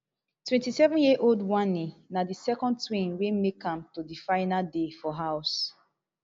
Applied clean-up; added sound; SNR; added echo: none; none; none; none.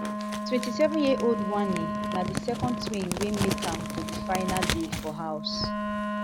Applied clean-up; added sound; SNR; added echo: none; Wind instrument, woodwind instrument + Crumpling, crinkling; 1 dB; none.